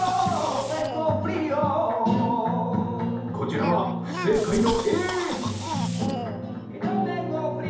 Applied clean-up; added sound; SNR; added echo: none; Cough; 11 dB; reverberation time 0.8 s.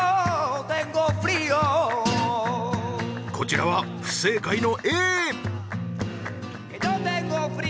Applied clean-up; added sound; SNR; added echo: none; none; none; none.